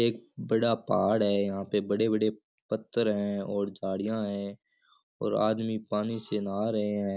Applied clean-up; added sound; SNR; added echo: none; none; none; none.